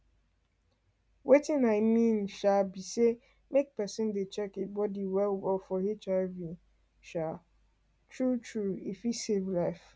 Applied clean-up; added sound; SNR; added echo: none; none; none; none.